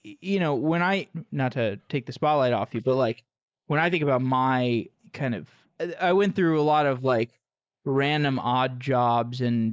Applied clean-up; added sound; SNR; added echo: neural mask model Resemble Enhance denoiser.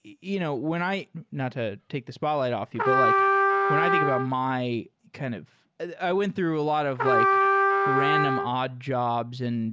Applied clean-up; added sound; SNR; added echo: none; Trumpet; -4 dB; none.